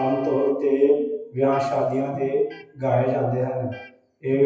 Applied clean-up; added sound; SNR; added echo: classical method WPE with log-MMSE.